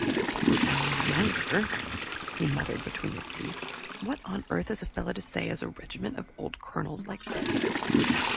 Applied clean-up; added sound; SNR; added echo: none; Toilet flush / Water; -2 dB; none.